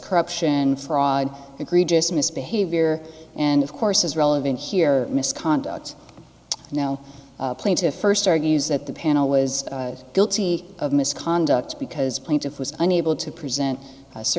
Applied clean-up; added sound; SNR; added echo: none; none; none; none.